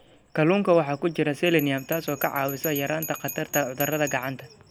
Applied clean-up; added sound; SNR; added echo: none; Bell; 14 dB; none.